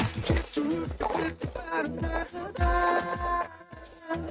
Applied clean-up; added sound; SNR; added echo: neural mask model RNNoise.